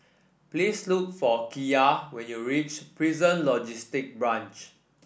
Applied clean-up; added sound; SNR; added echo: none; none; none; none.